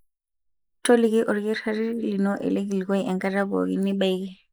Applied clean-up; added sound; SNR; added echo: neural mask model Resemble Enhance denoiser.